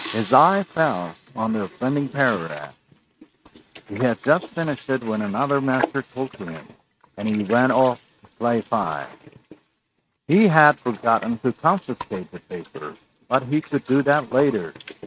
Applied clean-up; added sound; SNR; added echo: neural mask model RNNoise.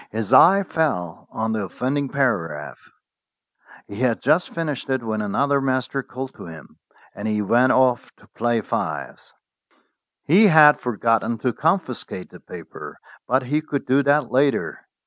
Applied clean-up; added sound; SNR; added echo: none; none; none; none.